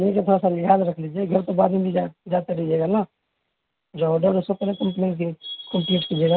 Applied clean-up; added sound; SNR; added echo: none; none; none; none.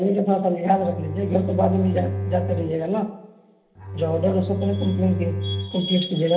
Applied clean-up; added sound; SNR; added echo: none; Bowed string instrument; 5 dB; reverberation time 0.8 s.